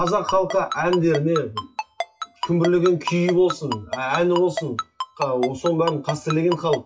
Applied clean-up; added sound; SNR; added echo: classical method WPE with log-MMSE.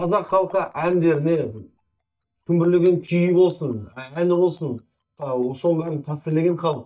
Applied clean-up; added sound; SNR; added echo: neural mask model DeepFilterNet 3.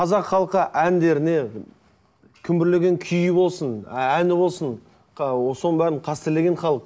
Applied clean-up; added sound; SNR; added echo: none; none; none; none.